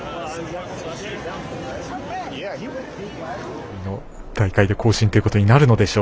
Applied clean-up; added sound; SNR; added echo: none; none; none; none.